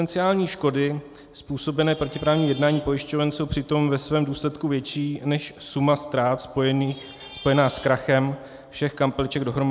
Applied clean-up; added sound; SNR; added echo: none; Traffic noise, roadway noise / Vehicle horn, car horn, honking; 19 dB; none.